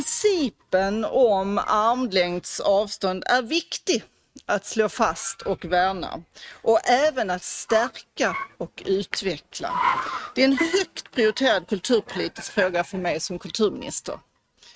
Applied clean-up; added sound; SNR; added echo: neural mask model RNNoise.